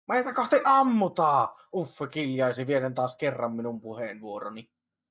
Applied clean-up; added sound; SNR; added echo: neural mask model DeepFilterNet 3.